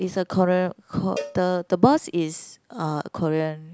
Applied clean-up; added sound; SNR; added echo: none; Cowbell; 16 dB; none.